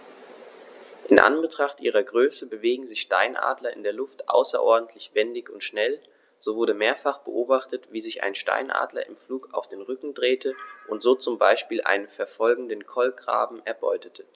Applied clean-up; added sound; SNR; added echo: none; none; none; none.